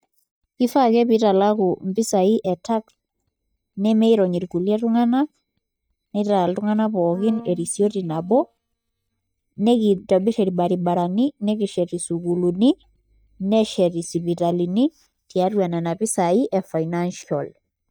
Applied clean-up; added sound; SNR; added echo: neural mask model DeepFilterNet 3.